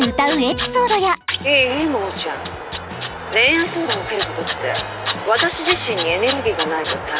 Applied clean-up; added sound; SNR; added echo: none; Tools; 9 dB; none.